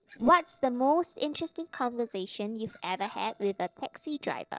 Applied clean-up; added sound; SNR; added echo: neural separator model SepFormer DNS4.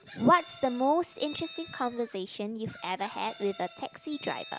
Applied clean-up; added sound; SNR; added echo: none; Chicken, rooster; 17 dB; none.